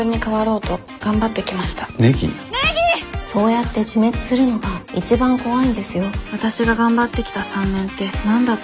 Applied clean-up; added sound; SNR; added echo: none; none; none; none.